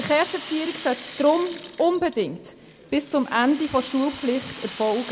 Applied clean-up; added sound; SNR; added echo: none; Rattle (instrument); 16 dB; none.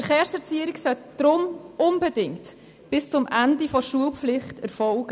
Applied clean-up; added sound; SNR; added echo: none; none; none; none.